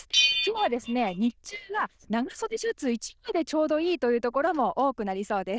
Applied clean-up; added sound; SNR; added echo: neural diffusion model UNIVERSE++.